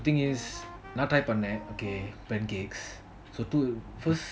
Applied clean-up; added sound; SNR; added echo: none; Wind instrument, woodwind instrument; 16 dB; none.